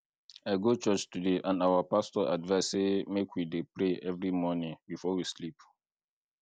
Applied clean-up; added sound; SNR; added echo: none; none; none; none.